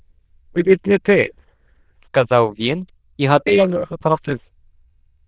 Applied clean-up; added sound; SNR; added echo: neural diffusion model UNIVERSE++.